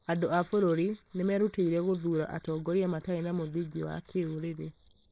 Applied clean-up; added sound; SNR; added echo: neural mask model Resemble Enhance denoiser.